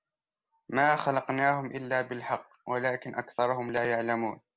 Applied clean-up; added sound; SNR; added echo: none; none; none; none.